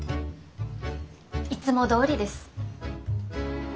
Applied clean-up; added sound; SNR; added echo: none; none; none; none.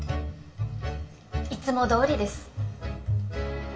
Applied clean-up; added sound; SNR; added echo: none; none; none; reverberation time 1.9 s.